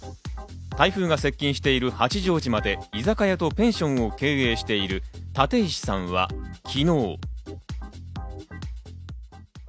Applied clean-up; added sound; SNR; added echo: none; none; none; none.